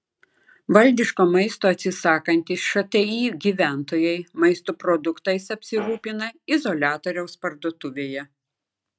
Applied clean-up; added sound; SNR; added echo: neural mask model RNNoise.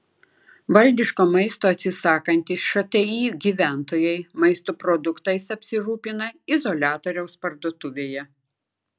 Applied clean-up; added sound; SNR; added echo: none; none; none; none.